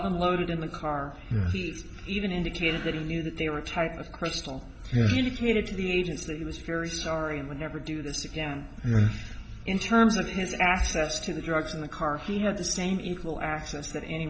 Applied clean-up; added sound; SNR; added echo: none; Breathing; 18 dB; reverberation time 0.9 s.